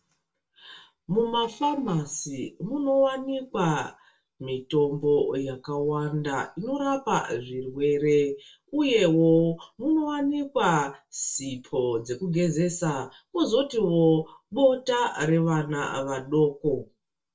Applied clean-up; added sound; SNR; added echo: neural separator model SepFormer DNS4.